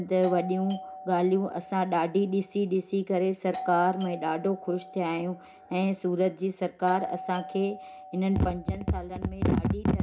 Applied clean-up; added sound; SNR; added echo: none; Doorbell; 14 dB; reverberation time 0.3 s.